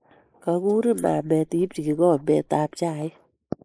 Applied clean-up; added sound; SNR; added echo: neural mask model Resemble Enhance denoiser.